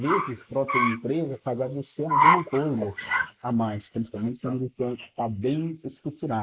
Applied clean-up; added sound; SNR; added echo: neural mask model Resemble Enhance denoiser.